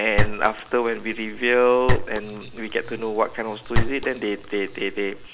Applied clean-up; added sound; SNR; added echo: none; Chink, clink; 1 dB; none.